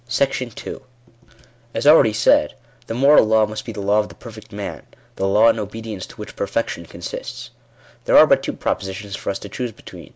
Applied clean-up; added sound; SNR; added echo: none; none; none; none.